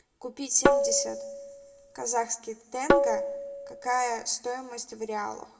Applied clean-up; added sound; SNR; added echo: none; Tabla; -5 dB; reverberation time 0.9 s.